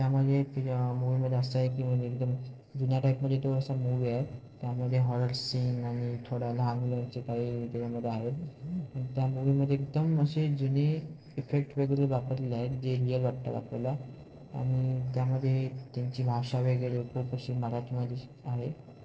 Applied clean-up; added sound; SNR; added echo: neural separator model SepFormer DNS4.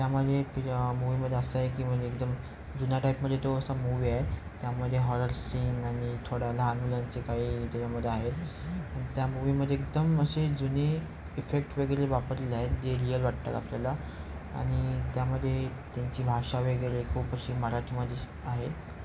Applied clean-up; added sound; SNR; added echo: none; none; none; none.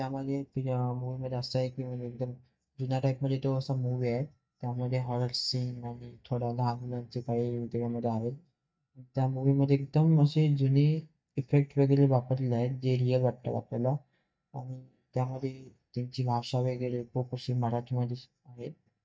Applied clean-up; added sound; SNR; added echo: neural mask model DeepFilterNet 3.